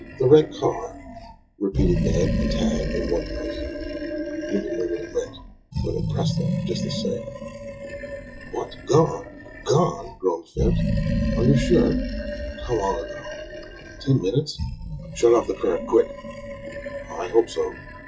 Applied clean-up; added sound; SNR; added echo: classical method WPE with log-MMSE.